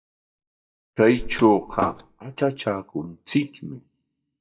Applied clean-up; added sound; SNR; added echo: neural mask model DeepFilterNet 3.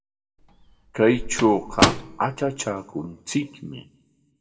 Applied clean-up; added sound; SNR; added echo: none; Microwave oven; 2 dB; reverberation time 0.7 s.